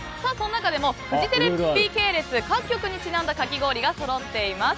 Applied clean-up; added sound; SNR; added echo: none; none; none; none.